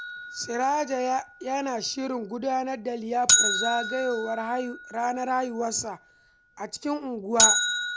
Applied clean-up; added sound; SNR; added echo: none; Bell; 0 dB; none.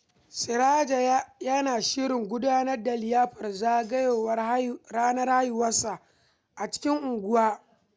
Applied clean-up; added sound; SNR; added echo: none; none; none; none.